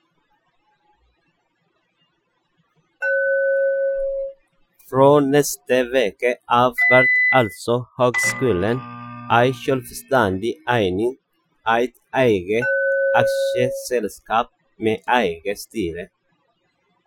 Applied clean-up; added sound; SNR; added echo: classical method Wiener filter.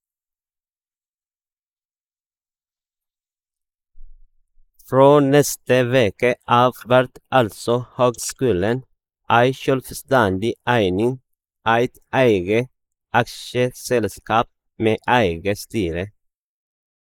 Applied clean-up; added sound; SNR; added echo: neural mask model Resemble Enhance denoiser.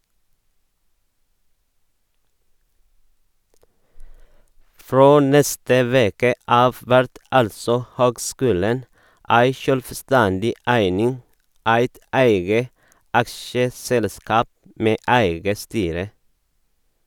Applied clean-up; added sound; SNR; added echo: none; none; none; none.